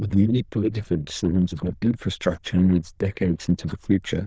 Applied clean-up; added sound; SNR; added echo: neural diffusion model UNIVERSE++.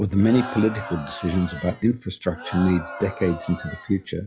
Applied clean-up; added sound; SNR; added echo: classical method log-MMSE.